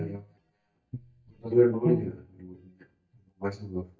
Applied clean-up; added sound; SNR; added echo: neural mask model DeepFilterNet 3.